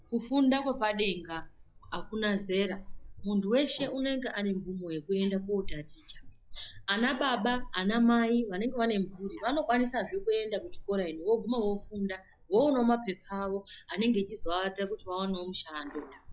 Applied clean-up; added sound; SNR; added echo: classical method log-MMSE.